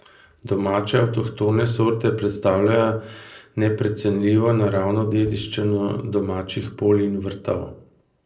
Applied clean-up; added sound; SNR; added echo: neural separator model SepFormer DNS4.